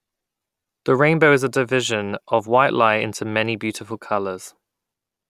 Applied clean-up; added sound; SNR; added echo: none; none; none; none.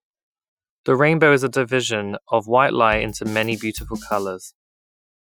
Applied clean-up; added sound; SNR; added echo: classical method Wiener filter.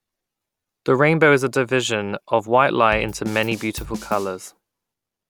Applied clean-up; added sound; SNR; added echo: none; Drum kit; 14 dB; none.